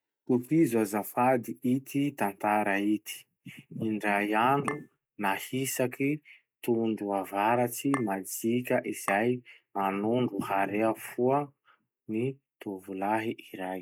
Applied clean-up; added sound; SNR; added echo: none; Chink, clink; 10 dB; none.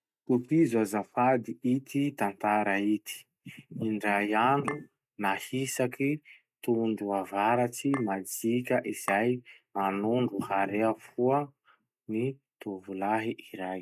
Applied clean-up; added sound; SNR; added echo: neural mask model RNNoise.